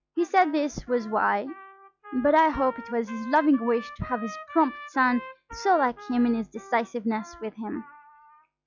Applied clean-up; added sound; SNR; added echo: classical method log-MMSE.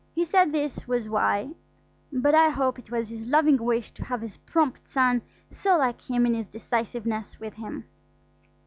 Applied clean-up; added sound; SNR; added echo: none; none; none; none.